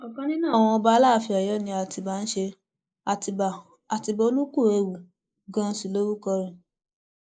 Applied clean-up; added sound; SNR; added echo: neural mask model Resemble Enhance denoiser.